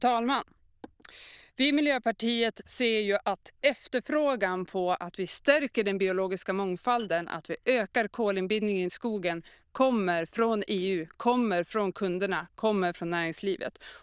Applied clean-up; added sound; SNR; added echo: neural diffusion model UNIVERSE++.